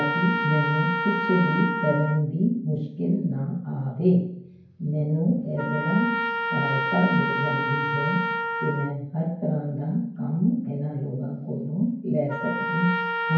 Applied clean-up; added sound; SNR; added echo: none; Trumpet; 5 dB; reverberation time 0.9 s.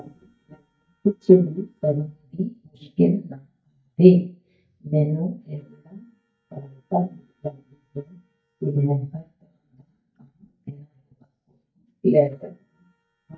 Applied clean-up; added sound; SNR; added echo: neural mask model DeepFilterNet 3.